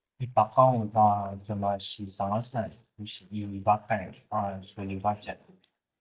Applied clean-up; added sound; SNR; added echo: neural mask model DeepFilterNet 3.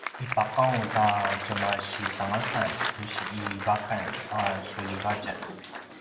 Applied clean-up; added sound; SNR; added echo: none; Applause; 4 dB; reverberation time 0.8 s.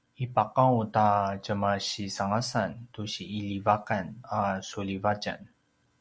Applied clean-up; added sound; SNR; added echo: none; none; none; none.